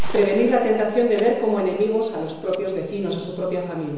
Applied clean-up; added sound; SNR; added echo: none; Gunshot, gunfire; 9 dB; reverberation time 1.0 s.